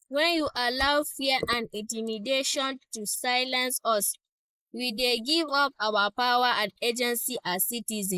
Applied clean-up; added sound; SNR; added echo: neural mask model Resemble Enhance denoiser.